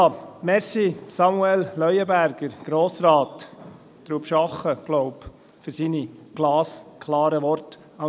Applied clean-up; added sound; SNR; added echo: none; none; none; none.